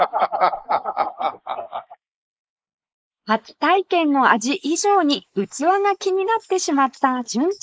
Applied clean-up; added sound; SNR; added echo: neural mask model Resemble Enhance denoiser.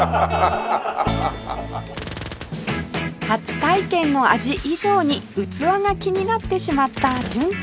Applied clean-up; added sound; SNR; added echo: none; Gunshot, gunfire; 19 dB; none.